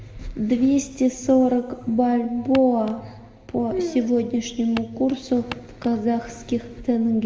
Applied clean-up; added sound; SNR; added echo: none; Walk, footsteps; 15 dB; reverberation time 1.2 s.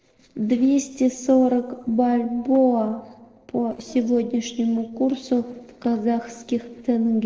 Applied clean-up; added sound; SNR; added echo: neural separator model SepFormer DNS4.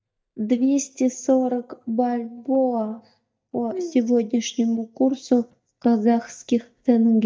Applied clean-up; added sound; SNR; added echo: neural mask model DeepFilterNet 3.